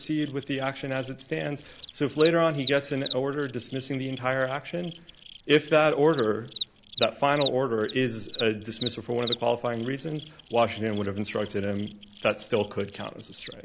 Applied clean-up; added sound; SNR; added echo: none; Cricket; 14 dB; none.